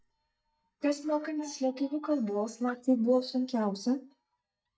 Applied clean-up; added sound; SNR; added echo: neural mask model DeepFilterNet 3.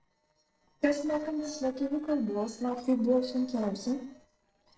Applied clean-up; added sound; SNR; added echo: neural separator model SepFormer DNS4.